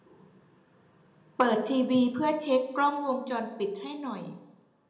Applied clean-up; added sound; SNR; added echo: none; none; none; reverberation time 0.8 s.